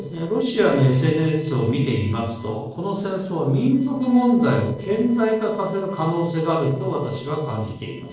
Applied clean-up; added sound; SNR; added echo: neural separator model SepFormer DNS4.